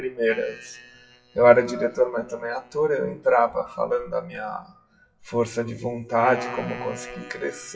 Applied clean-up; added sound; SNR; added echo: classical method WPE with log-MMSE.